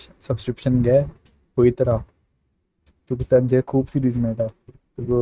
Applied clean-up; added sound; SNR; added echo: neural mask model RNNoise.